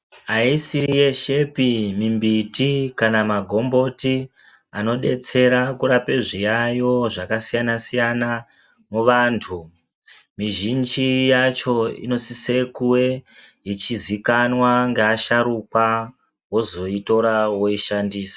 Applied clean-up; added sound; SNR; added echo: none; none; none; none.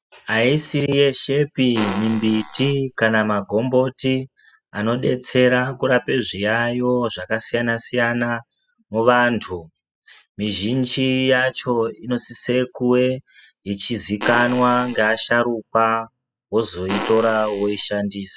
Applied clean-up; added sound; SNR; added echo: classical method spectral subtraction.